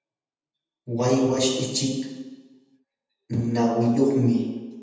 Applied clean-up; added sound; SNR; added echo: none; none; none; reverberation time 1.1 s.